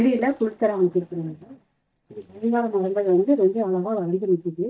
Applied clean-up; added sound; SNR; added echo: neural mask model DeepFilterNet 3.